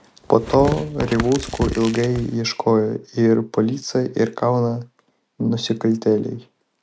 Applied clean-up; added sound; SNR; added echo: none; Tearing; 9 dB; none.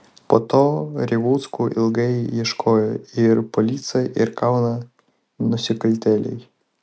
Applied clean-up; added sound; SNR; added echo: none; none; none; none.